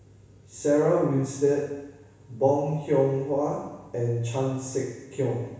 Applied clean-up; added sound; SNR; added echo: none; none; none; reverberation time 1.1 s.